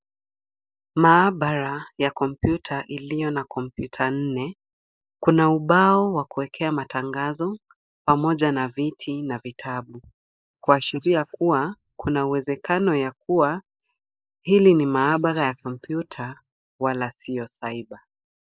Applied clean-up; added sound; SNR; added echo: neural mask model Resemble Enhance denoiser.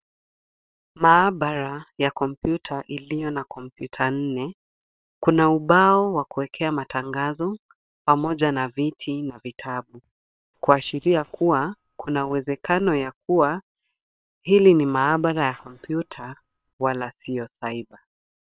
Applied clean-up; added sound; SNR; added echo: neural separator model SepFormer WHAM!.